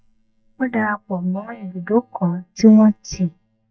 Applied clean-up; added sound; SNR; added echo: neural mask model DeepFilterNet 3.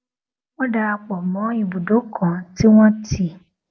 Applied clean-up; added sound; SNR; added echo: none; none; none; none.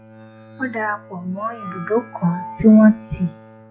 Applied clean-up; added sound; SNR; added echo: classical method log-MMSE.